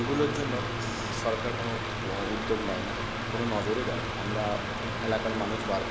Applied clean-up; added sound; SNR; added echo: none; Mechanical fan; 0 dB; none.